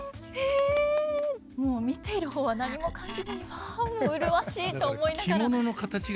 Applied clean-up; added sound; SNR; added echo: none; Wood; 12 dB; none.